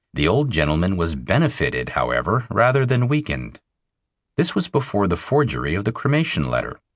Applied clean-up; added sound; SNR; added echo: none; none; none; none.